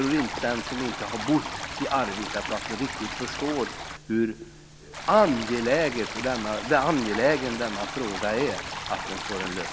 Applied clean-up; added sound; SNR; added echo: none; Stream; 7 dB; none.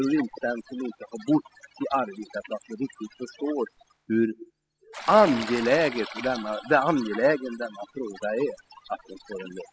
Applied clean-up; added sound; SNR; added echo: classical method spectral subtraction.